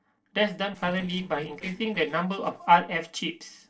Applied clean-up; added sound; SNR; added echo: neural separator model SepFormer DNS4.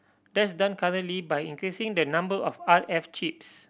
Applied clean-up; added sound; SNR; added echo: none; none; none; none.